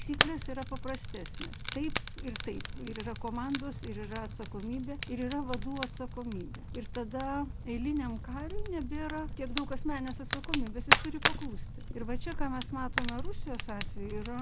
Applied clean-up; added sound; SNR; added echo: none; Fire; -3 dB; none.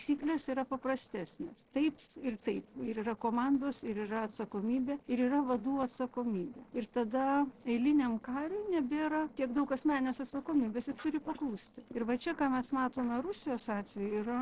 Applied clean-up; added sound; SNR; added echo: neural separator model SepFormer DNS4.